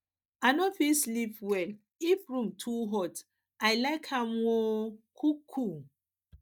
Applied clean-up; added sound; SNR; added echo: neural mask model DeepFilterNet 3.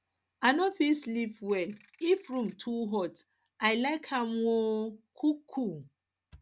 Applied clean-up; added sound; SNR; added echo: none; Ratchet, pawl / Percussion; 19 dB; none.